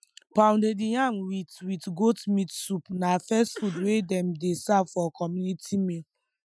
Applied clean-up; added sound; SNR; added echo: classical method Wiener filter.